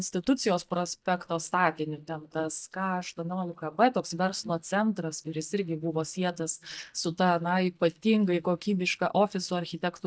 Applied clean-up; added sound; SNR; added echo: neural mask model DeepFilterNet 3.